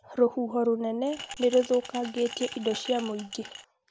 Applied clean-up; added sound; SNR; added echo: none; Glass; 13 dB; none.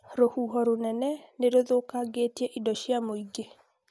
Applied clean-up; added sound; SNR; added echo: none; none; none; none.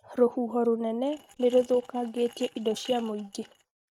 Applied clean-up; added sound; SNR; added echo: neural mask model RNNoise.